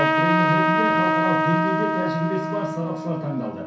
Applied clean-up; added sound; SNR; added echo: none; Trumpet; -4 dB; reverberation time 0.6 s.